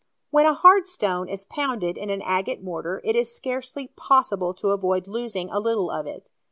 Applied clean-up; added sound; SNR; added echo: none; none; none; none.